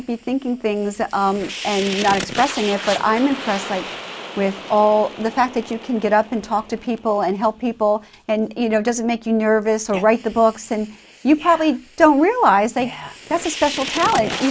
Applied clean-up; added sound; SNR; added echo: none; Fire; 14 dB; none.